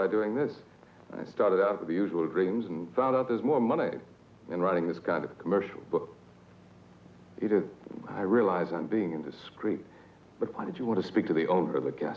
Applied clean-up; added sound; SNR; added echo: none; none; none; none.